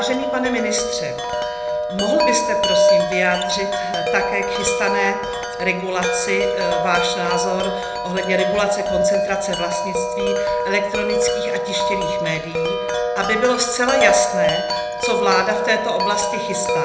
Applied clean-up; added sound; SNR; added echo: none; Wind chime; -2 dB; reverberation time 0.8 s.